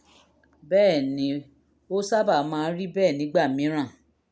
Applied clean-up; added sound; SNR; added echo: none; none; none; none.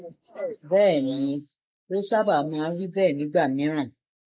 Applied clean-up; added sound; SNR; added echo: neural mask model Resemble Enhance denoiser.